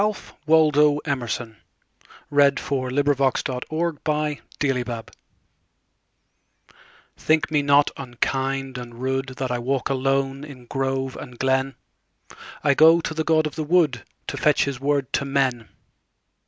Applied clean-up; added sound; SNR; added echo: none; none; none; none.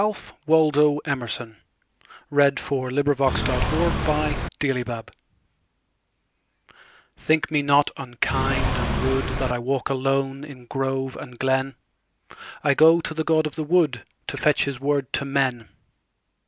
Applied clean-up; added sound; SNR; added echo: none; Engine / Car; 0 dB; none.